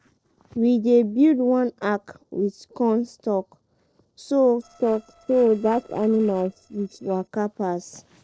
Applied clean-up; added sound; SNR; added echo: neural separator model SepFormer DNS4.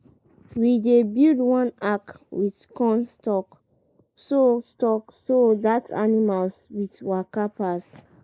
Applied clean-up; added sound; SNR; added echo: neural mask model Resemble Enhance denoiser.